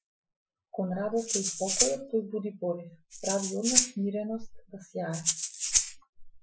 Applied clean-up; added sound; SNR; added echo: classical method Wiener filter.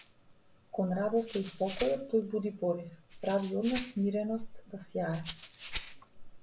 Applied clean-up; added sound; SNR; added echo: none; Rattle (instrument); -1 dB; none.